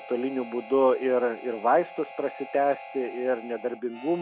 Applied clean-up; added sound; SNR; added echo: none; Harmonica; 16 dB; none.